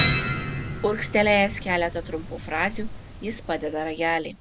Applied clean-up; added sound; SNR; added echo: none; Piano; 3 dB; none.